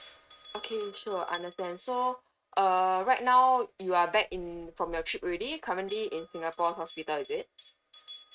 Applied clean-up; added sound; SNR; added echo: neural mask model RNNoise.